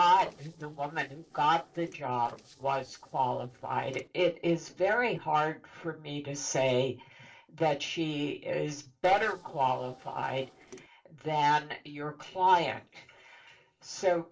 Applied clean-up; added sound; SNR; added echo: neural separator model SepFormer DNS4.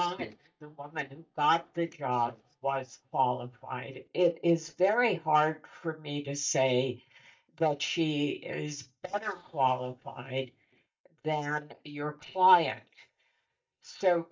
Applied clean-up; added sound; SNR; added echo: neural mask model DeepFilterNet 3.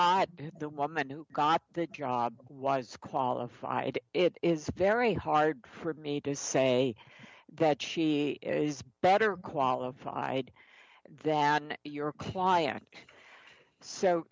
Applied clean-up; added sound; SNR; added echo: none; none; none; none.